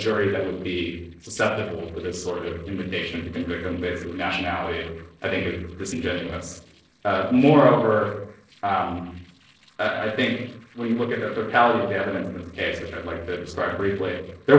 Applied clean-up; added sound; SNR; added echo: neural separator model SepFormer DNS4.